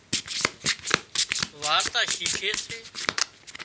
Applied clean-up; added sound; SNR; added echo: none; Domestic sounds, home sounds; -3 dB; none.